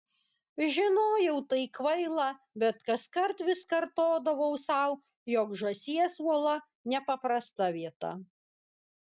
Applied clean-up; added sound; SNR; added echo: none; none; none; none.